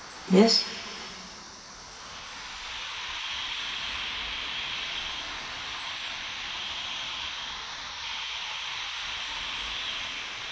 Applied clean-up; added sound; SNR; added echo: neural mask model Resemble Enhance denoiser.